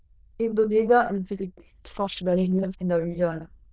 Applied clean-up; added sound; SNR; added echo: neural diffusion model UNIVERSE++.